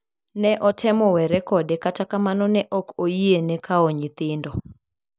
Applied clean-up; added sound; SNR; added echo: none; none; none; none.